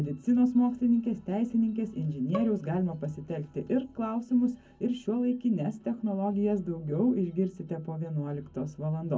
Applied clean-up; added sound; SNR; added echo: none; Bowed string instrument; 14 dB; reverberation time 0.3 s.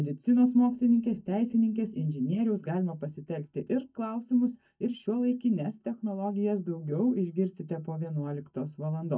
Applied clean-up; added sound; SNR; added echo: neural mask model DeepFilterNet 3.